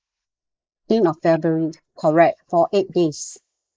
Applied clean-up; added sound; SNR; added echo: neural mask model Resemble Enhance denoiser.